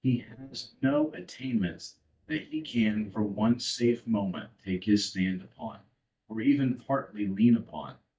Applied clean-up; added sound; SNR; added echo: neural mask model DeepFilterNet 3.